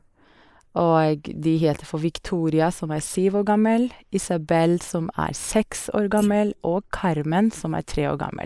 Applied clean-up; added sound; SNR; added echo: neural mask model Resemble Enhance denoiser.